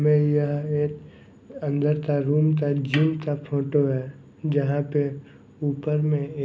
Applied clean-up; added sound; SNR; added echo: none; none; none; none.